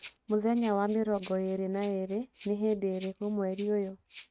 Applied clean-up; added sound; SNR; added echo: neural mask model RNNoise.